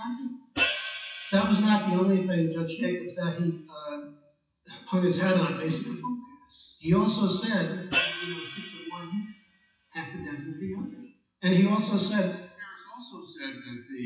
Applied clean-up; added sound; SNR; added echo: classical method WPE with log-MMSE.